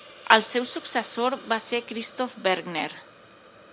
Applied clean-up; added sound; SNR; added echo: none; Hiss; 20 dB; none.